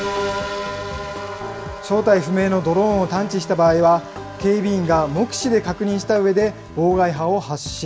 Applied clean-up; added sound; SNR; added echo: none; none; none; none.